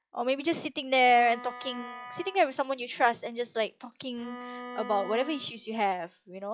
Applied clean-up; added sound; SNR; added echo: classical method log-MMSE.